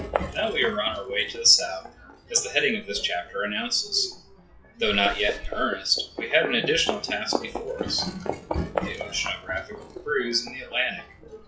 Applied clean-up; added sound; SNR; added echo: classical method WPE with log-MMSE.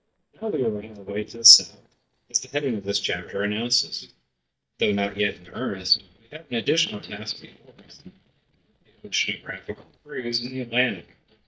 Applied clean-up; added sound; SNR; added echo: neural mask model DeepFilterNet 3.